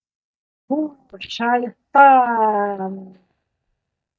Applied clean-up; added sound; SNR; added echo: neural mask model DeepFilterNet 3.